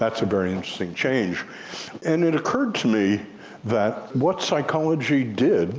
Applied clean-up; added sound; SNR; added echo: none; none; none; none.